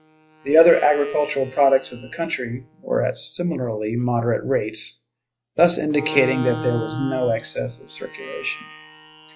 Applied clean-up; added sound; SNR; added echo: classical method log-MMSE.